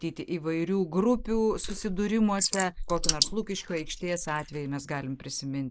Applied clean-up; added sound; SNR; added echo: neural mask model Resemble Enhance denoiser.